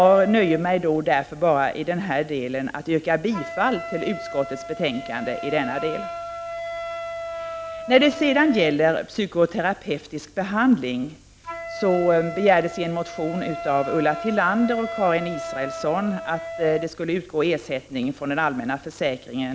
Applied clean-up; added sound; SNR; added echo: none; Wind instrument, woodwind instrument; 12 dB; none.